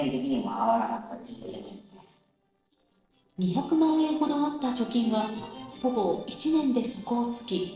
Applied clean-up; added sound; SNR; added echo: neural separator model SepFormer DNS4.